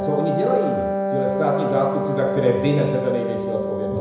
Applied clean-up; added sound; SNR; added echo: none; Wind instrument, woodwind instrument; 1 dB; reverberation time 1.0 s.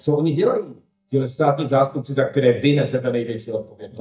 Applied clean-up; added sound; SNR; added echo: neural mask model DeepFilterNet 3.